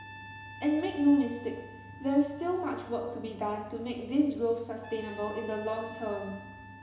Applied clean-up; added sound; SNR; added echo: none; Trumpet; 18 dB; reverberation time 1.0 s.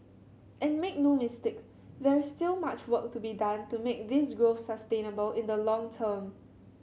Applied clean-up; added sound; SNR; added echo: none; none; none; none.